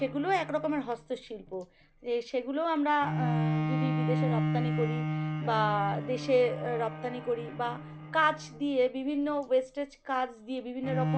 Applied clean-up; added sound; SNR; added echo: none; Bowed string instrument; 3 dB; none.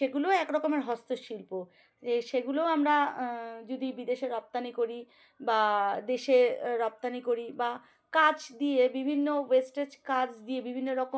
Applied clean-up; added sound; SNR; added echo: none; none; none; none.